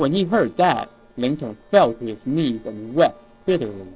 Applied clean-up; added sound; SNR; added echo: neural separator model SepFormer DNS4.